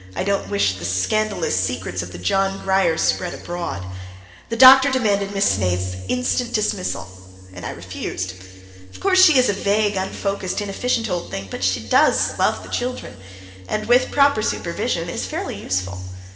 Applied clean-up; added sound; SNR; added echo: none; Organ; 13 dB; reverberation time 2.1 s.